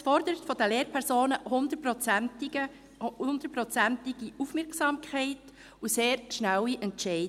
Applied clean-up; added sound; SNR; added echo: none; none; none; none.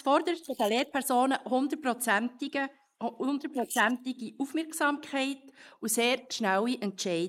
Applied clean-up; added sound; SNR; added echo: neural mask model Resemble Enhance denoiser.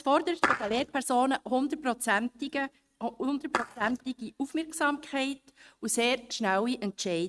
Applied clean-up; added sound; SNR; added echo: neural mask model RNNoise.